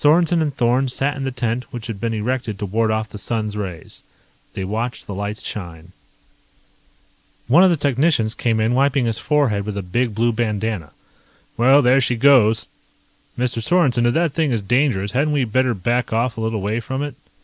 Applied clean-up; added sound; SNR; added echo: none; none; none; none.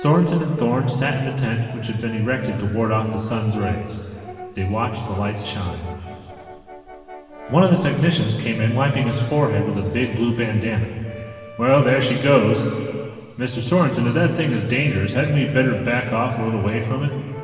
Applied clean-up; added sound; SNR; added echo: none; Brass instrument; 18 dB; reverberation time 2.4 s.